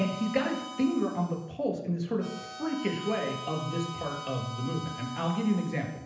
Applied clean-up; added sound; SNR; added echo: none; Harmonica; 11 dB; reverberation time 0.8 s.